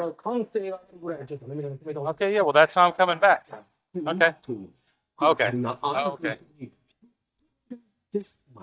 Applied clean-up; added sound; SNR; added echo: neural mask model DeepFilterNet 3.